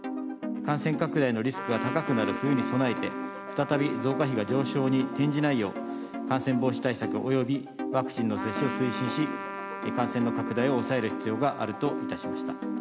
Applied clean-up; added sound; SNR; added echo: none; Trumpet; 12 dB; none.